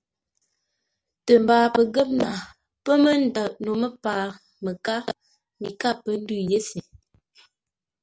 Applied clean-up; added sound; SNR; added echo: none; none; none; none.